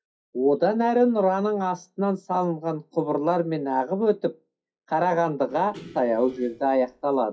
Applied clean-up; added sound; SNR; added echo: classical method WPE with log-MMSE.